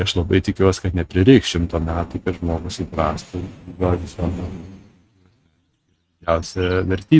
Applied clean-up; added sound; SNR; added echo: neural mask model RNNoise.